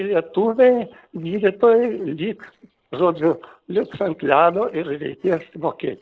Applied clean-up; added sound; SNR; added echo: neural separator model SepFormer DNS4.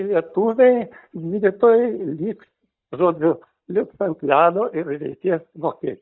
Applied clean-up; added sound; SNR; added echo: neural mask model DeepFilterNet 3.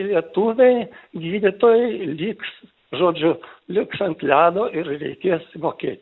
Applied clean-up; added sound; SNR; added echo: none; none; none; none.